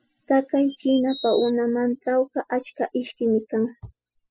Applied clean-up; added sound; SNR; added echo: classical method spectral subtraction.